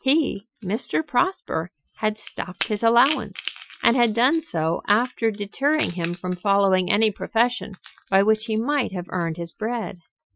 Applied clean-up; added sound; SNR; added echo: classical method Wiener filter.